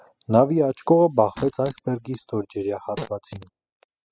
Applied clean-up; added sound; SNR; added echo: classical method spectral subtraction.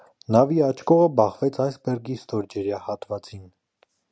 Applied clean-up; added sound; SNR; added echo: none; none; none; none.